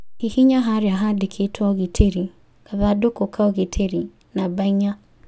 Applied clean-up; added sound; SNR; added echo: none; none; none; none.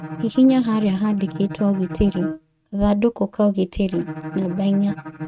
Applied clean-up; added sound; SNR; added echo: neural mask model RNNoise.